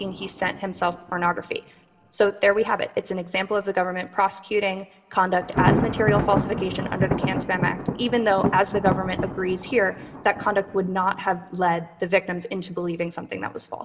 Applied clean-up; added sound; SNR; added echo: none; Thunder; 6 dB; reverberation time 1.0 s.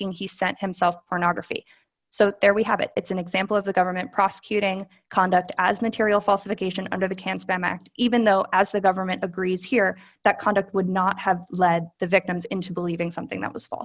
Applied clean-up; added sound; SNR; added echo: none; none; none; none.